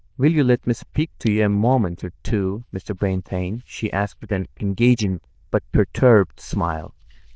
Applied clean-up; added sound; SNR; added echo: neural diffusion model UNIVERSE++.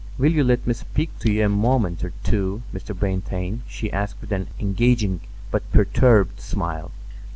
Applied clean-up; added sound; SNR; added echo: none; none; none; none.